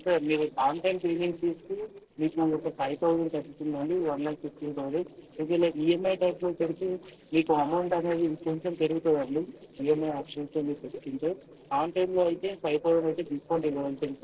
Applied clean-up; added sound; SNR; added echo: neural separator model SepFormer DNS4.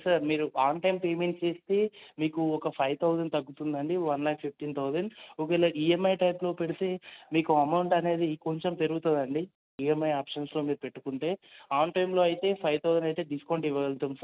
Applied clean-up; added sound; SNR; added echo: none; none; none; none.